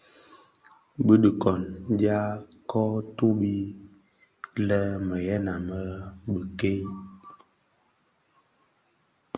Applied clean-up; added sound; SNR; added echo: none; none; none; none.